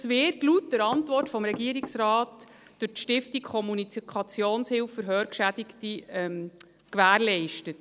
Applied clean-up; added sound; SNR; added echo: none; Knock / Wood; 16 dB; none.